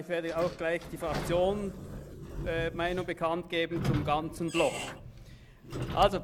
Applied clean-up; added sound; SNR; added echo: none; Squeak / Sliding door; 6 dB; none.